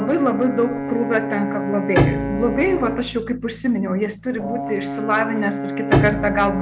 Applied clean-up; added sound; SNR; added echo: none; Brass instrument + Bowed string instrument; 2 dB; none.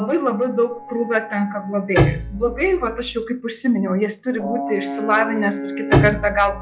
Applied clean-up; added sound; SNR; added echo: classical method log-MMSE.